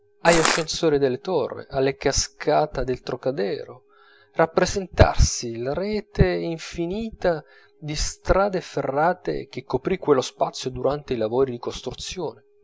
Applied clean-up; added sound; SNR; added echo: none; Crushing; -1 dB; none.